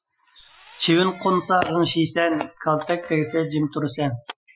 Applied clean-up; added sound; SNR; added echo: classical method Wiener filter.